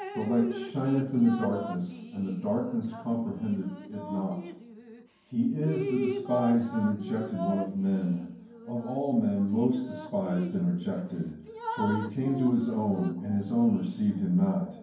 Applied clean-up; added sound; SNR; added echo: none; Drip; 11 dB; reverberation time 0.9 s.